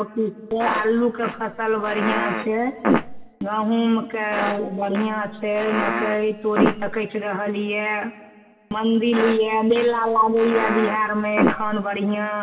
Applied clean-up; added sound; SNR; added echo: none; Fart; 4 dB; reverberation time 2.0 s.